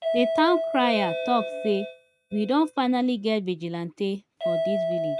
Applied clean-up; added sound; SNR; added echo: neural mask model RNNoise.